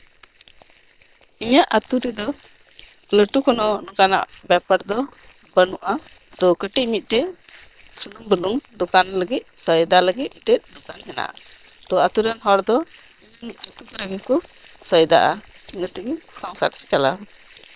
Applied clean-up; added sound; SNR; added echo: neural separator model SepFormer WHAM!.